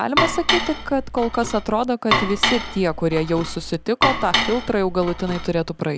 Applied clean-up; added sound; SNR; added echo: none; Dishes, pots, and pans; 2 dB; none.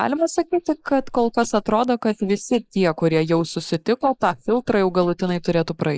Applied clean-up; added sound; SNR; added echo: neural mask model Resemble Enhance denoiser.